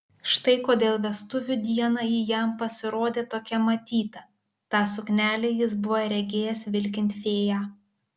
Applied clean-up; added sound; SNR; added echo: none; none; none; none.